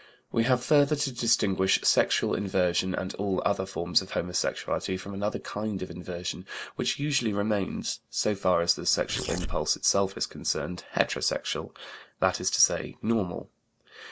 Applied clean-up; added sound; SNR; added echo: neural mask model Resemble Enhance denoiser.